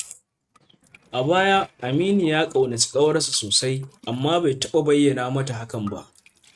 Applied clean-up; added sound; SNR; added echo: neural mask model RNNoise.